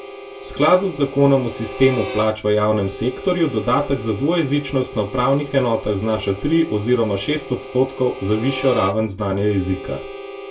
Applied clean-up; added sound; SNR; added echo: none; Harmonica; 13 dB; reverberation time 0.2 s.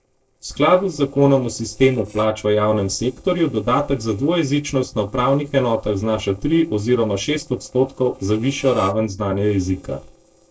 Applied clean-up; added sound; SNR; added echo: neural separator model SepFormer DNS4.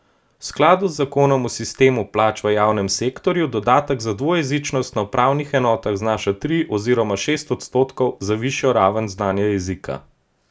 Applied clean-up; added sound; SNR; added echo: none; none; none; none.